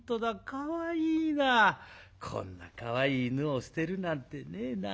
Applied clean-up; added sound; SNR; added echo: none; none; none; none.